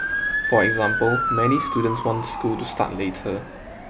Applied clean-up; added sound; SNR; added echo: none; Motor vehicle (road) / Siren; 2 dB; none.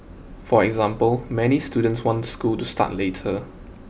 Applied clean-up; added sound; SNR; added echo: none; none; none; none.